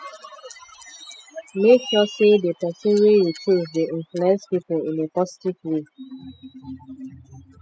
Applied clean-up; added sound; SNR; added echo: classical method spectral subtraction.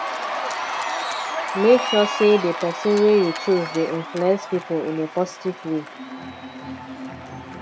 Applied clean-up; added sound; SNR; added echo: none; Cheering; 7 dB; none.